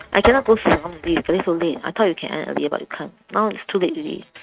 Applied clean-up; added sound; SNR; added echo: neural mask model RNNoise.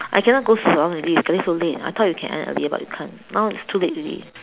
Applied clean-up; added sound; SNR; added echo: none; none; none; none.